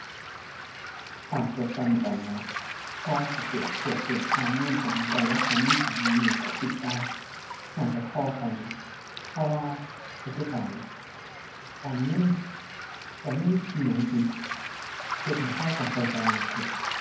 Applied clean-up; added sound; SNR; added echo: none; Waves, surf; 3 dB; reverberation time 0.9 s.